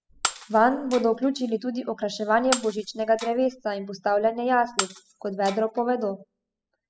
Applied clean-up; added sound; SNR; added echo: classical method spectral subtraction.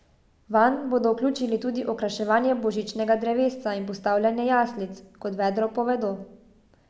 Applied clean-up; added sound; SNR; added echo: none; none; none; none.